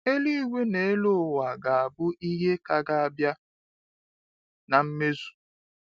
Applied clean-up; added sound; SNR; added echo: none; none; none; none.